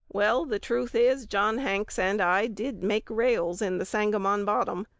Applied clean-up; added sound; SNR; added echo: neural mask model DeepFilterNet 3.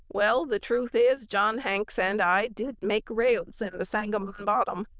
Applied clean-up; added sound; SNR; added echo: neural diffusion model UNIVERSE++.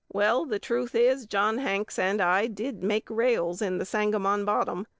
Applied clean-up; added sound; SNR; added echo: neural separator model SepFormer DNS4.